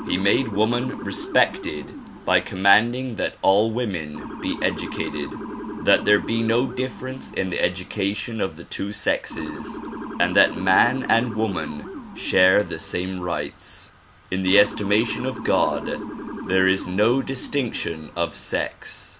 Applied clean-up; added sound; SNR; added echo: none; Motor vehicle (road) / Siren; 11 dB; none.